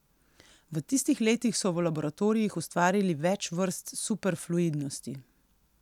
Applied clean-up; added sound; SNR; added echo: none; none; none; none.